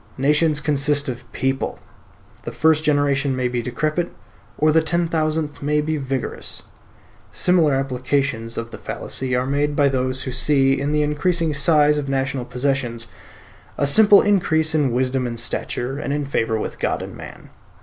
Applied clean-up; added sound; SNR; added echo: none; none; none; none.